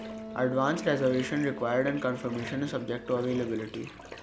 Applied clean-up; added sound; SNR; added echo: none; Wind instrument, woodwind instrument + Bathtub (filling or washing); 12 dB; none.